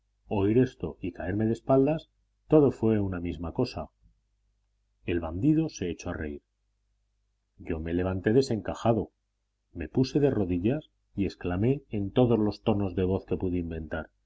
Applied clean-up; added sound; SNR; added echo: none; none; none; none.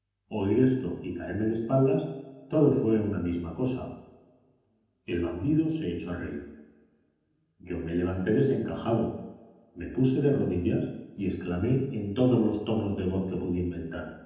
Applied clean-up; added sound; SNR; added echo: none; none; none; reverberation time 0.9 s.